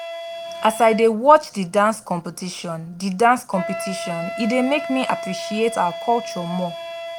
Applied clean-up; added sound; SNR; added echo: none; Wind instrument, woodwind instrument; 11 dB; none.